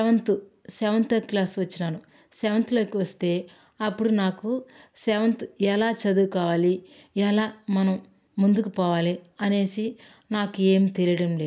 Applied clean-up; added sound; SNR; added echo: none; none; none; none.